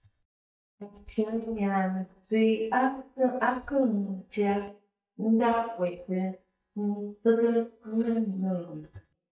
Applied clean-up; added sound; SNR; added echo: neural mask model DeepFilterNet 3.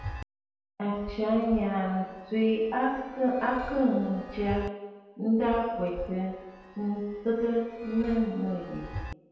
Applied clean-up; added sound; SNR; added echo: none; Chime; 14 dB; reverberation time 1.1 s.